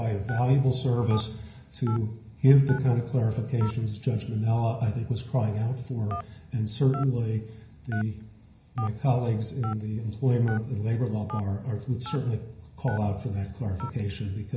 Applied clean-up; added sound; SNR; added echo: none; Telephone; 19 dB; reverberation time 0.5 s.